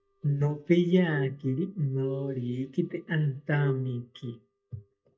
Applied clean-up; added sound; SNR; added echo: neural mask model DeepFilterNet 3.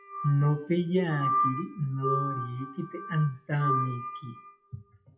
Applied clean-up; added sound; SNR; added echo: classical method WPE with log-MMSE.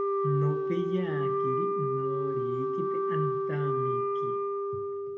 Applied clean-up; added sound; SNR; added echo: none; Wind instrument, woodwind instrument; -5 dB; reverberation time 0.7 s.